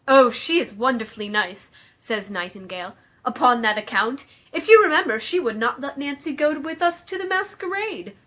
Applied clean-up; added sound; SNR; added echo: none; none; none; none.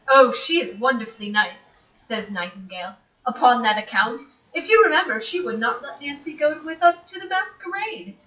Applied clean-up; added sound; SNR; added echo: classical method WPE with log-MMSE.